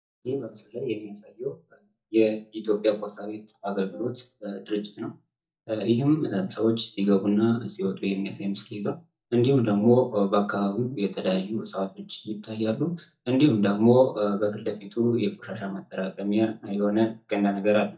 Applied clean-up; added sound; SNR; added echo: neural mask model DeepFilterNet 3.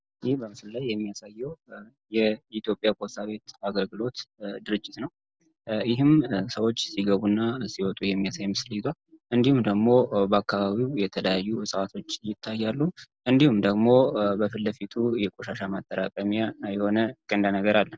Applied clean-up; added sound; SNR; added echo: none; none; none; none.